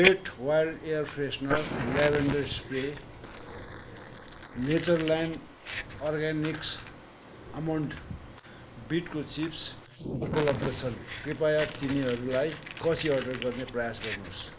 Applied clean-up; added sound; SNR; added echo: neural mask model Resemble Enhance denoiser.